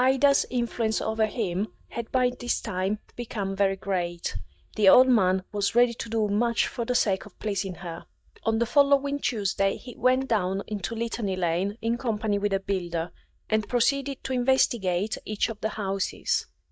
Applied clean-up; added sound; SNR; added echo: neural mask model DeepFilterNet 3.